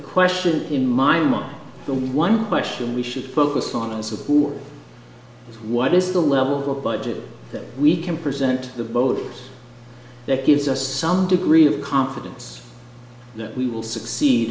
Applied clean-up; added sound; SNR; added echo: none; none; none; reverberation time 0.9 s.